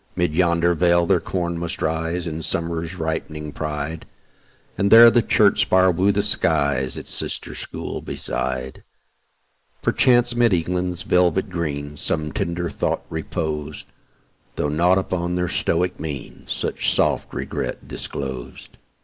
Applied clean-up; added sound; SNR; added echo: neural mask model Resemble Enhance denoiser.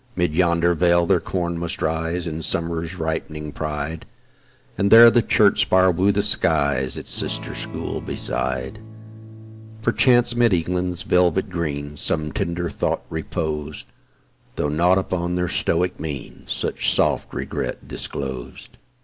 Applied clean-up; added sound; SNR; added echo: none; Electric guitar / Strum; 14 dB; none.